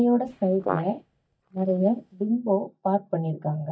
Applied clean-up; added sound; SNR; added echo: neural mask model DeepFilterNet 3.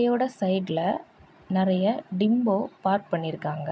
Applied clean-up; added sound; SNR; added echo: none; none; none; none.